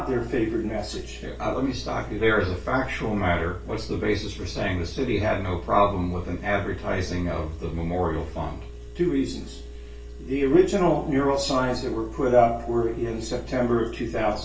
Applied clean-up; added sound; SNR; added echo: none; Engine; 13 dB; reverberation time 0.3 s.